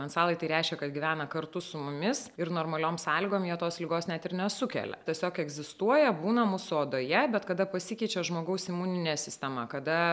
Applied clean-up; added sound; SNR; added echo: none; none; none; none.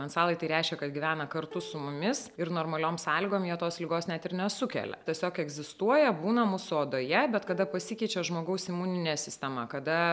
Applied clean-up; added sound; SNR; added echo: none; Plucked string instrument; 20 dB; none.